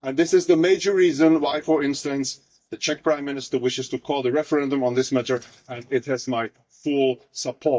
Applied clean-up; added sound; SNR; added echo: neural mask model DeepFilterNet 3.